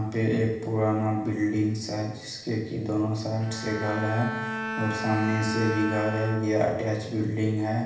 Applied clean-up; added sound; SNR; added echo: none; Bowed string instrument; 9 dB; reverberation time 0.9 s.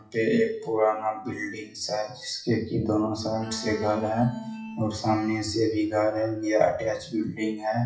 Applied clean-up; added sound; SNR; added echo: classical method WPE with log-MMSE.